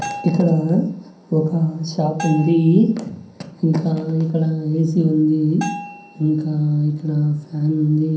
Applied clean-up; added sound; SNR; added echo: none; Bell; 16 dB; reverberation time 0.6 s.